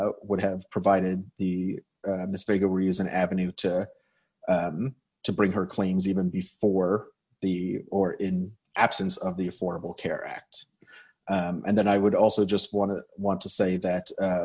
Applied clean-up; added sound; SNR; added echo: none; none; none; none.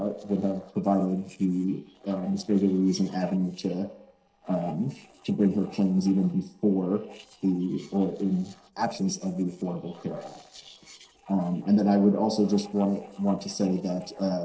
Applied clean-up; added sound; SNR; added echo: neural separator model SepFormer DNS4.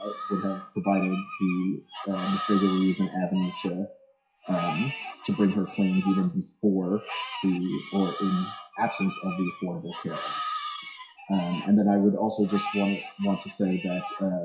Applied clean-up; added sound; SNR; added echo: classical method WPE with log-MMSE.